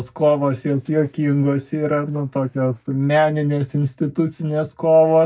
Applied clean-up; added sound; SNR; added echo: neural mask model DeepFilterNet 3.